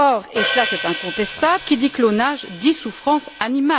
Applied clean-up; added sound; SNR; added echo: none; Hi-hat; 7 dB; none.